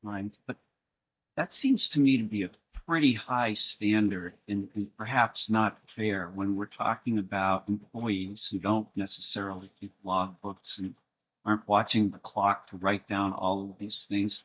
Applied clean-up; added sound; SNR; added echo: neural mask model DeepFilterNet 3.